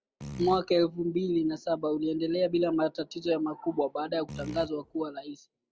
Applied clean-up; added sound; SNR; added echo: none; Fart; 13 dB; none.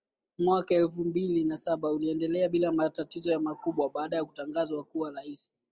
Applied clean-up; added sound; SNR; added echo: none; none; none; none.